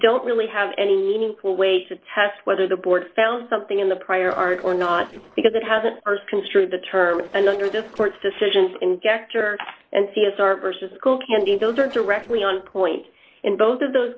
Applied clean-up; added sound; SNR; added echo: neural separator model SepFormer DNS4.